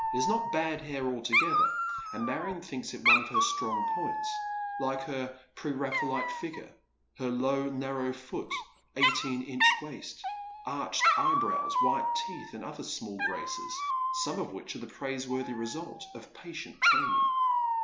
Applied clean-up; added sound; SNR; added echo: none; Dog; -4 dB; none.